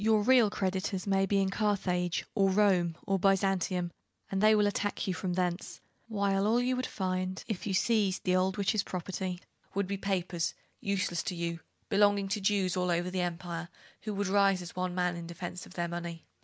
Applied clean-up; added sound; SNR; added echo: none; none; none; none.